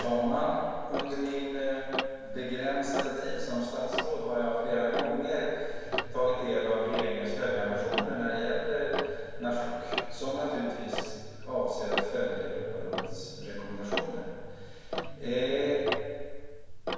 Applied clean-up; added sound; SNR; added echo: none; Tick-tock; 5 dB; reverberation time 1.9 s.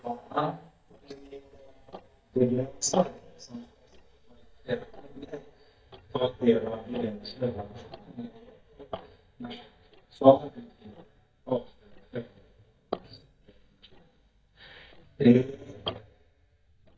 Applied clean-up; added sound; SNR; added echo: neural mask model DeepFilterNet 3.